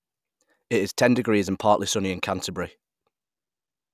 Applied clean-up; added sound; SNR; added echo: none; none; none; none.